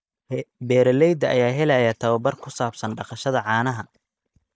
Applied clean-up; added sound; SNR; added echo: neural mask model DeepFilterNet 3.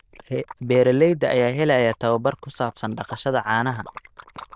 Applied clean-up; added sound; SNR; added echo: neural diffusion model UNIVERSE++.